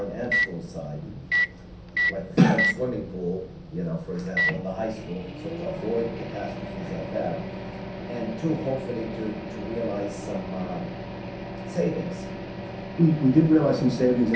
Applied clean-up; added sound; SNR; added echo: none; Microwave oven; 5 dB; reverberation time 0.6 s.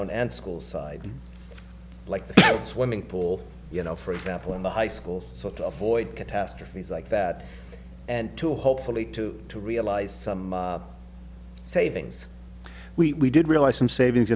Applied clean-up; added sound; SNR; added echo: none; none; none; none.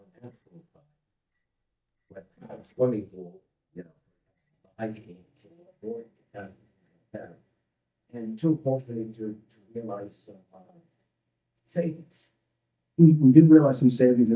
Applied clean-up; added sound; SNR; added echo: neural mask model DeepFilterNet 3.